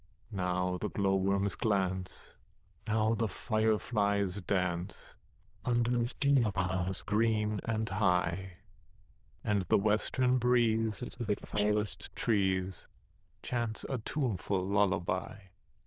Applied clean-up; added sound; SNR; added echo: neural diffusion model UNIVERSE++.